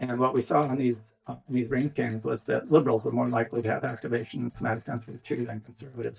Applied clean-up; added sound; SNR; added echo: neural mask model DeepFilterNet 3.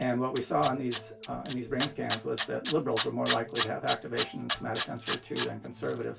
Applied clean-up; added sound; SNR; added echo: none; Tools; -3 dB; reverberation time 0.2 s.